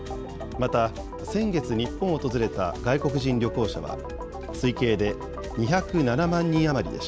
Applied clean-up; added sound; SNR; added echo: none; Organ; 10 dB; none.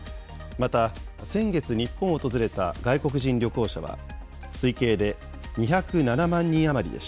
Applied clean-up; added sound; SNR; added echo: none; none; none; none.